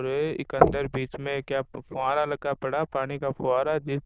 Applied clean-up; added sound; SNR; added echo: neural diffusion model UNIVERSE++.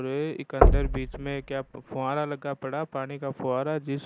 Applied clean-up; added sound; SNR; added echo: none; Knock; -4 dB; none.